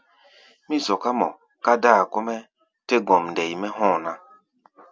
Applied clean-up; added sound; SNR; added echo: none; none; none; none.